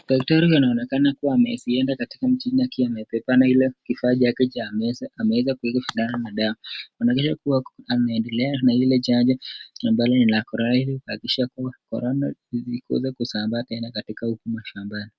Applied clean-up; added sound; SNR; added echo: none; none; none; none.